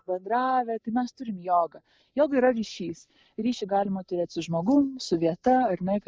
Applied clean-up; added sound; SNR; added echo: neural mask model DeepFilterNet 3.